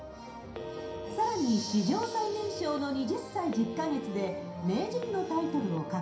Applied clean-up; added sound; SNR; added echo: none; Telephone; 13 dB; reverberation time 0.5 s.